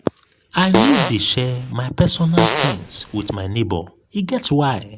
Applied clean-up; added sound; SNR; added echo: none; Fart; 2 dB; none.